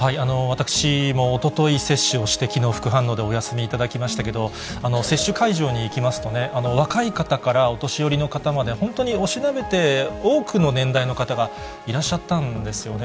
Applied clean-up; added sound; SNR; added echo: none; Cough; 19 dB; none.